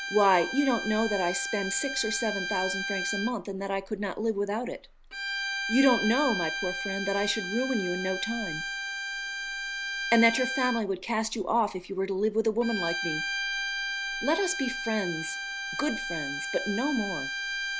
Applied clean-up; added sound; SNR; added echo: none; Bowed string instrument; 5 dB; none.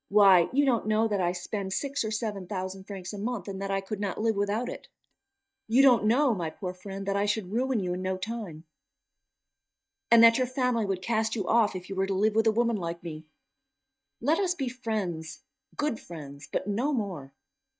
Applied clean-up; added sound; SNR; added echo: neural mask model DeepFilterNet 3.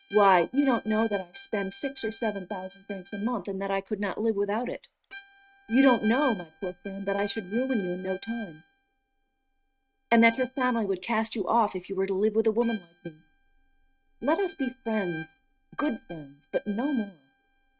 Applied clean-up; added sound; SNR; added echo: neural mask model RNNoise.